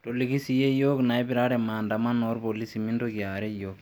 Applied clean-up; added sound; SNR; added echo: none; none; none; none.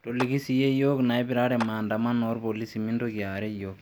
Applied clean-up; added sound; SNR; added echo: none; Clapping; 16 dB; none.